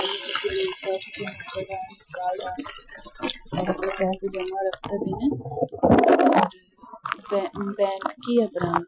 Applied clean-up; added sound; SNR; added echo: classical method Wiener filter.